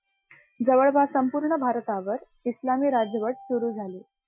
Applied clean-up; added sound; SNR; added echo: classical method Wiener filter.